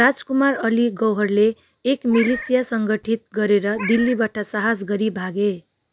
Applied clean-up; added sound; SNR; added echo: none; Meow; 13 dB; none.